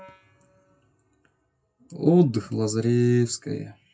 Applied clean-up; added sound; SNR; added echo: classical method WPE with log-MMSE.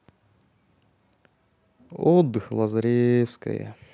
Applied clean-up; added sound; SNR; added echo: none; none; none; none.